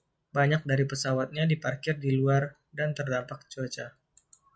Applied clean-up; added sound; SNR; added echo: none; none; none; none.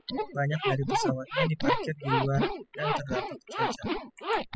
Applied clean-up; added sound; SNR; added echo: classical method spectral subtraction.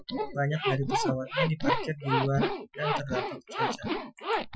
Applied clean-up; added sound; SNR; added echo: classical method Wiener filter.